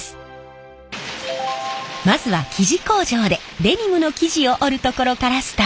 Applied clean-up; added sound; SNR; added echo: none; none; none; none.